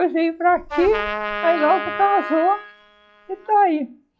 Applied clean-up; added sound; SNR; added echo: classical method log-MMSE.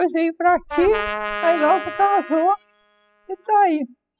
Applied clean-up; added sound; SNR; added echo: classical method spectral subtraction.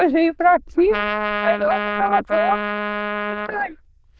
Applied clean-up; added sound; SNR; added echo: neural diffusion model UNIVERSE++.